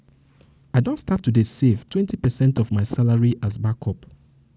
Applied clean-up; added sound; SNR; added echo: none; none; none; none.